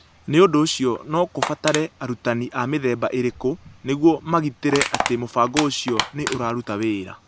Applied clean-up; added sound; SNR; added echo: none; Crushing; 10 dB; none.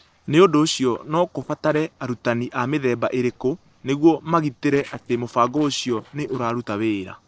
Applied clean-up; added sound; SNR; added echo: neural separator model SepFormer DNS4.